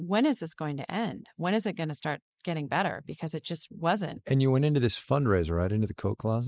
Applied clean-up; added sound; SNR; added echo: neural mask model Resemble Enhance denoiser.